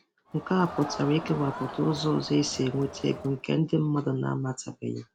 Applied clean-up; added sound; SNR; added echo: none; Crowd; 12 dB; none.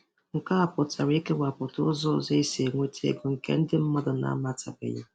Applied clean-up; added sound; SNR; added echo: none; none; none; none.